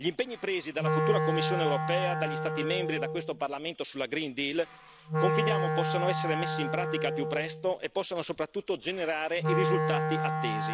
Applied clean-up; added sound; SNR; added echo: none; Wind instrument, woodwind instrument; 0 dB; none.